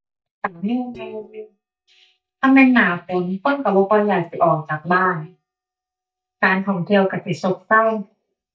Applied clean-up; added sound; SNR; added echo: neural mask model DeepFilterNet 3.